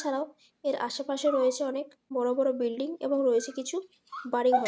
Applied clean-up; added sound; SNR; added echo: none; Dog; 10 dB; none.